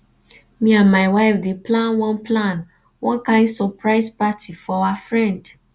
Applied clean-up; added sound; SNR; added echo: none; none; none; none.